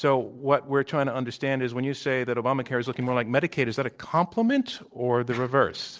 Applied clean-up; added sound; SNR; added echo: neural separator model SepFormer DNS4.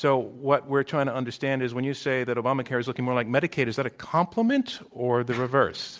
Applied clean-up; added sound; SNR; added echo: none; none; none; none.